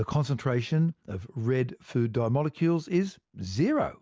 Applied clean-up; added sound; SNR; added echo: none; none; none; none.